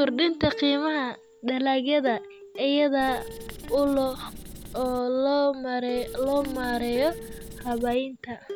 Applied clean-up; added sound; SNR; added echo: none; Plucked string instrument + Writing; 13 dB; none.